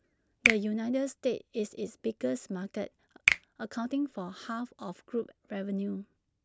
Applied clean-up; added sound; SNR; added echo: none; Finger snapping; 0 dB; none.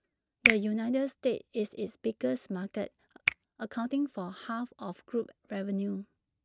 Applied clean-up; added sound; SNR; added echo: neural mask model RNNoise.